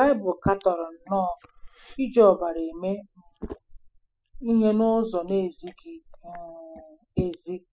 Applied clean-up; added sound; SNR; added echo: classical method spectral subtraction.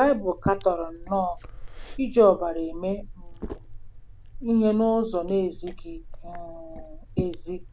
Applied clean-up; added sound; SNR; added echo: none; Liquid; 10 dB; none.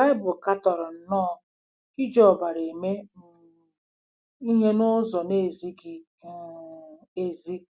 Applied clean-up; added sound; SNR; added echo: none; none; none; none.